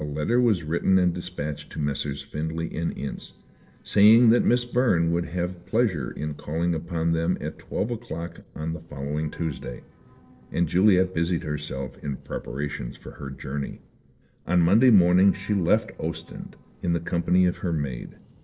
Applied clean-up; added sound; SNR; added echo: neural separator model SepFormer DNS4.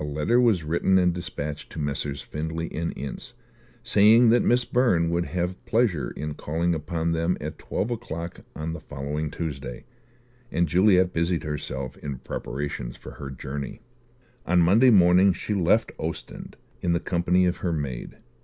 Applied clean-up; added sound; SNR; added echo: none; none; none; none.